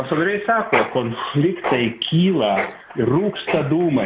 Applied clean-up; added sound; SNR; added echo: none; Mechanisms; 9 dB; none.